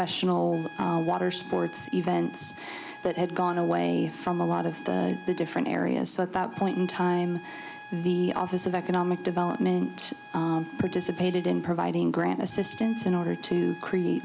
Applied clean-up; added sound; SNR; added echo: none; Trumpet; 18 dB; none.